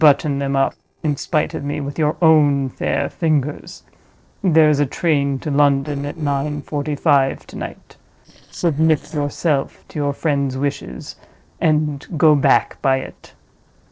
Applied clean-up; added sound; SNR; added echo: neural separator model SepFormer DNS4.